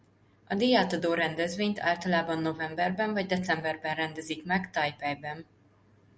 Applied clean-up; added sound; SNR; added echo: none; none; none; none.